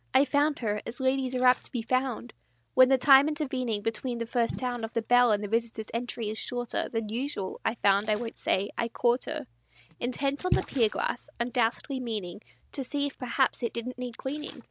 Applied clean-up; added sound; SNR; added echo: none; Splash, splatter; 16 dB; none.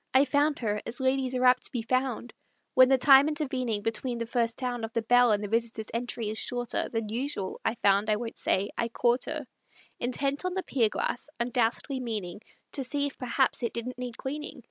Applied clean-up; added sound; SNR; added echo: none; none; none; none.